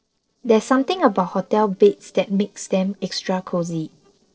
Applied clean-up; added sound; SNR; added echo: neural separator model SepFormer DNS4.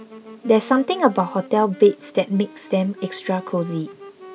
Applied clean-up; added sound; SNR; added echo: none; Wind instrument, woodwind instrument; 20 dB; none.